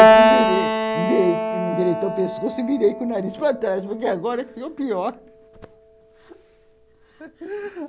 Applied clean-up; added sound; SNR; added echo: none; Keyboard (musical); -3 dB; none.